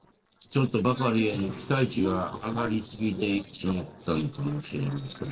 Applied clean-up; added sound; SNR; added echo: neural separator model SepFormer DNS4.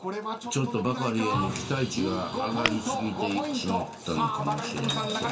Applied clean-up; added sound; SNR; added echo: none; Tap / Glass; 5 dB; reverberation time 0.2 s.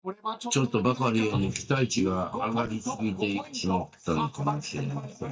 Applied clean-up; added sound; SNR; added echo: neural mask model DeepFilterNet 3.